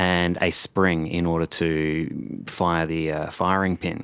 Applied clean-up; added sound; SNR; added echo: none; none; none; none.